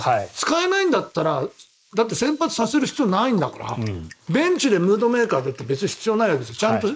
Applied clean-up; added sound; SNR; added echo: neural mask model Resemble Enhance denoiser.